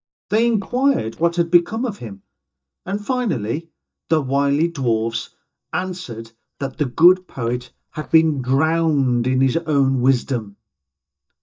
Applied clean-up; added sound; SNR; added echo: neural mask model DeepFilterNet 3.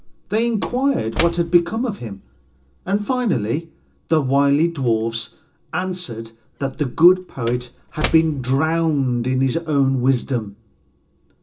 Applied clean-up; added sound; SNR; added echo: none; Slam / Wood; 14 dB; reverberation time 0.2 s.